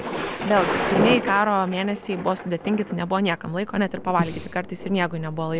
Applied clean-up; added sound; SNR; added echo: none; Thunder; 6 dB; none.